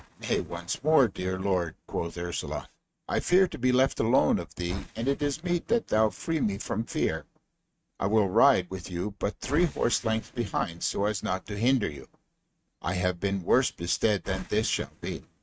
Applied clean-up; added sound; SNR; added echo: neural mask model RNNoise.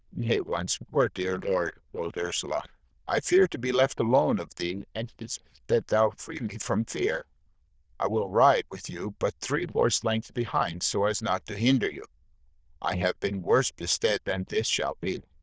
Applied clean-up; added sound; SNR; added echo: neural diffusion model UNIVERSE++.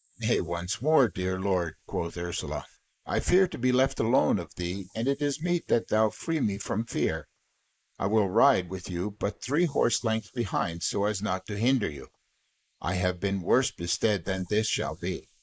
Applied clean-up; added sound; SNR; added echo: neural mask model Resemble Enhance denoiser.